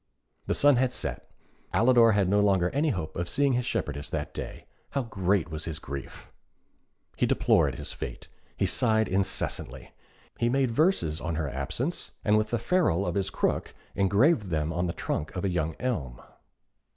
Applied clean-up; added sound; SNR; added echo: none; none; none; none.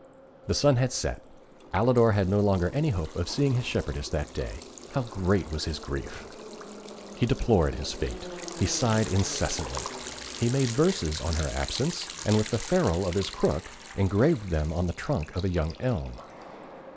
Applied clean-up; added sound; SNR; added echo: none; Liquid + Subway, metro, underground; 14 dB; none.